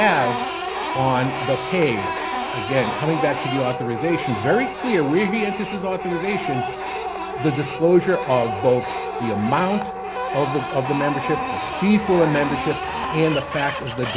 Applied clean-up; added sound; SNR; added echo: none; Printer; 4 dB; none.